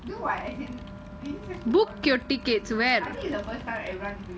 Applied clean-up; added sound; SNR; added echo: none; Wind instrument, woodwind instrument + Computer keyboard; 16 dB; none.